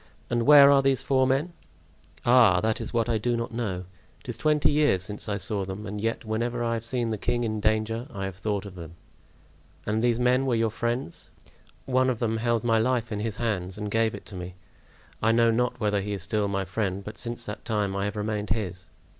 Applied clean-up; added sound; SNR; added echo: none; none; none; none.